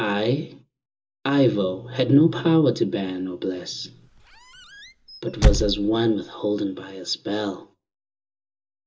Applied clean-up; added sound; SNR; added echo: none; Squeak / Slam; 0 dB; reverberation time 0.2 s.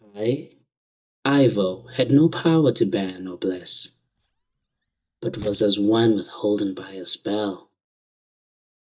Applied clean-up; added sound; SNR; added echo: neural mask model DeepFilterNet 3.